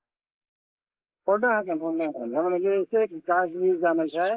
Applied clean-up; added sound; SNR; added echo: neural mask model Resemble Enhance denoiser.